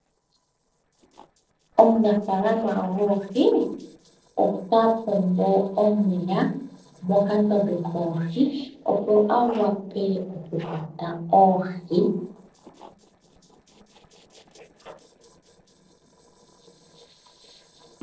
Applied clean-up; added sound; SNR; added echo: neural separator model SepFormer DNS4.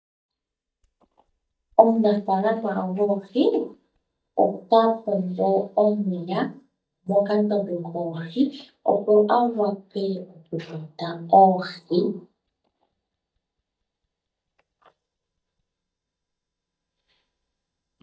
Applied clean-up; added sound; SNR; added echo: neural mask model DeepFilterNet 3.